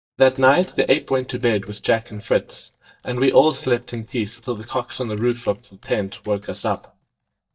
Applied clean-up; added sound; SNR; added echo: neural mask model DeepFilterNet 3.